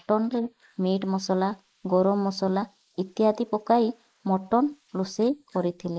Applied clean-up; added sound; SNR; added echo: neural mask model Resemble Enhance denoiser.